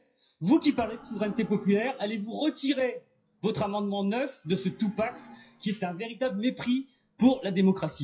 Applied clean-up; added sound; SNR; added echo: classical method WPE with log-MMSE.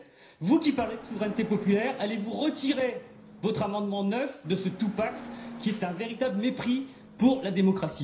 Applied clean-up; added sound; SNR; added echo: none; Hiss / Bus / Engine; 17 dB; reverberation time 0.5 s.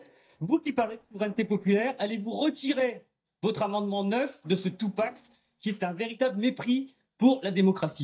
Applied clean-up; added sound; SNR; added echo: neural mask model DeepFilterNet 3.